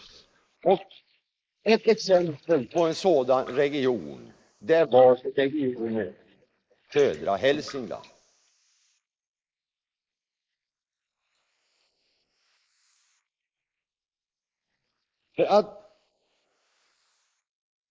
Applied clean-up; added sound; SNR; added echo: neural mask model Resemble Enhance denoiser.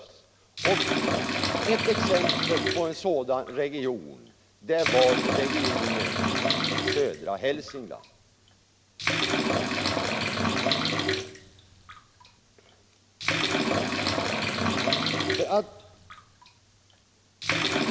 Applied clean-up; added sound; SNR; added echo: none; Bathtub (filling or washing) / Liquid; -3 dB; none.